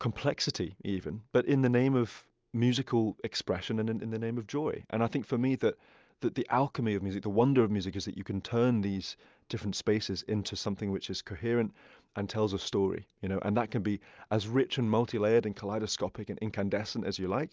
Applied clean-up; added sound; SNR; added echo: none; none; none; none.